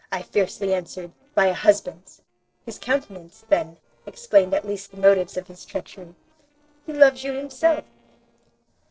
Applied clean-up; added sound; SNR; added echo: neural separator model SepFormer DNS4.